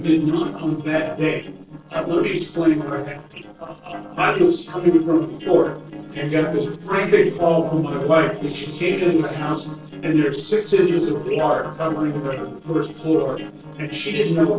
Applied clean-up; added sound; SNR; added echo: neural separator model SepFormer DNS4.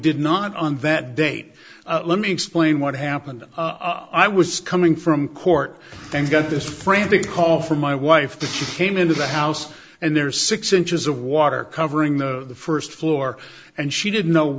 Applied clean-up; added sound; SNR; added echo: none; none; none; none.